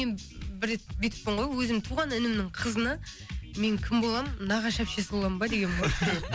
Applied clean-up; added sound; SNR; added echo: none; none; none; none.